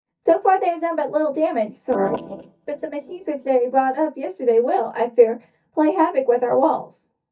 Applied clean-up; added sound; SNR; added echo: neural mask model DeepFilterNet 3.